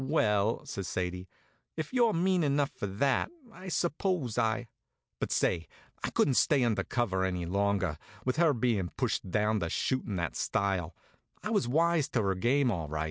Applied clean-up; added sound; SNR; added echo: none; none; none; none.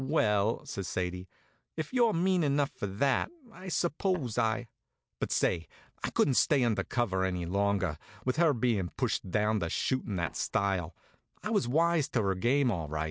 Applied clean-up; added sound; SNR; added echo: none; Tap; 20 dB; none.